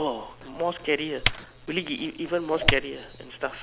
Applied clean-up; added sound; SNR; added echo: none; Typing; 3 dB; none.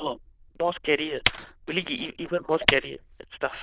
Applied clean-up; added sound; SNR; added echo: neural diffusion model UNIVERSE++.